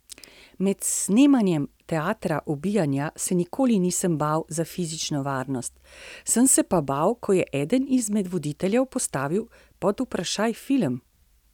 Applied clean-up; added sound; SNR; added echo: none; none; none; none.